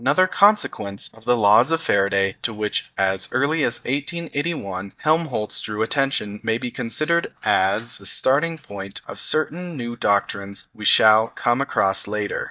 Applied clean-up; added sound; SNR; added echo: neural mask model DeepFilterNet 3.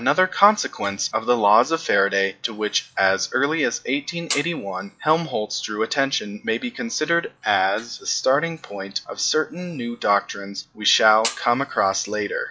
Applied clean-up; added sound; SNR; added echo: classical method log-MMSE.